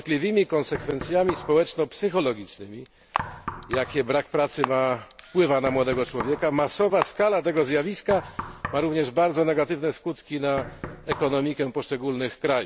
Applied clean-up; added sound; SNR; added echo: none; Camera + Knock; 13 dB; none.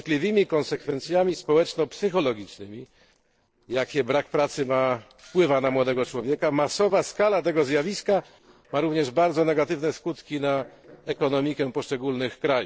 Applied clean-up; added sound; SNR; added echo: neural separator model SepFormer DNS4.